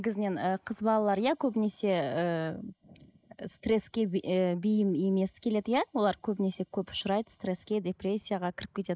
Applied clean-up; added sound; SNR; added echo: neural mask model Resemble Enhance denoiser.